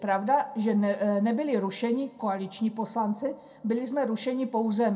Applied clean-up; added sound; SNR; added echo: none; none; none; reverberation time 0.2 s.